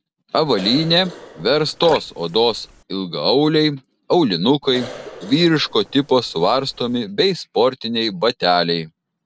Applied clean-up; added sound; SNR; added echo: none; Cough + Drip; 17 dB; none.